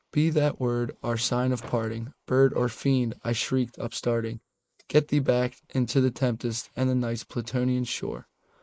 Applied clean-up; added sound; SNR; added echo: neural mask model Resemble Enhance denoiser.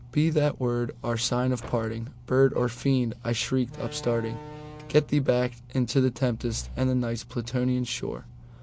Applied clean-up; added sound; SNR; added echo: none; Slam; 19 dB; none.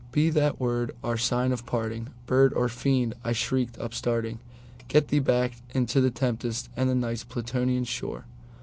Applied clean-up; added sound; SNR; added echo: none; none; none; none.